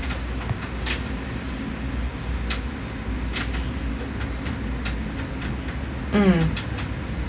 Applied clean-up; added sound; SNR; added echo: none; none; none; none.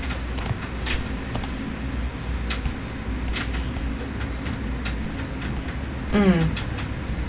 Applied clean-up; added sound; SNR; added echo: none; Computer keyboard; 11 dB; none.